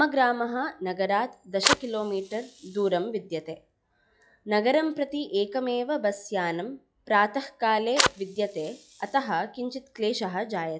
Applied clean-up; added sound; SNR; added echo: classical method log-MMSE.